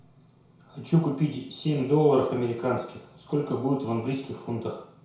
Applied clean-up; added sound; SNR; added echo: none; none; none; reverberation time 0.5 s.